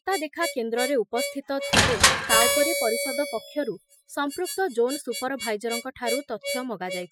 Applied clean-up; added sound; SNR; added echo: classical method Wiener filter.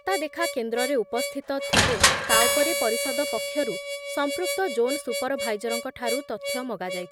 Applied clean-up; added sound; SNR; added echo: none; Harmonica + Crushing; -1 dB; none.